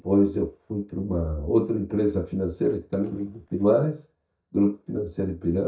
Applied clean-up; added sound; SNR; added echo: neural mask model DeepFilterNet 3.